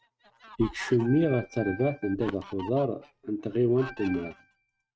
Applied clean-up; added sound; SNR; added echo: neural mask model RNNoise.